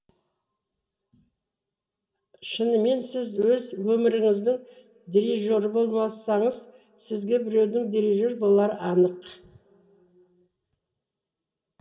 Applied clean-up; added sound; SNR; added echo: none; none; none; reverberation time 2.1 s.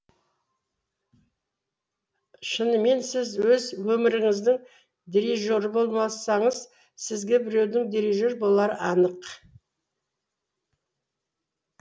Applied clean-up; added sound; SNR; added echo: none; none; none; none.